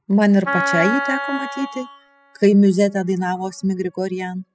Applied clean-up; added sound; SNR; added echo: classical method spectral subtraction.